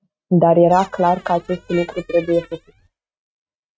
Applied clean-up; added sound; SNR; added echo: neural mask model RNNoise.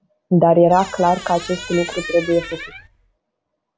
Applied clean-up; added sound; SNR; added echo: none; Squeak; 14 dB; none.